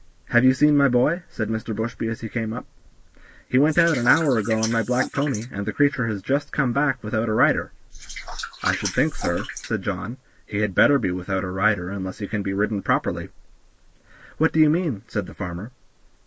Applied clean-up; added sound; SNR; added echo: neural mask model Resemble Enhance denoiser.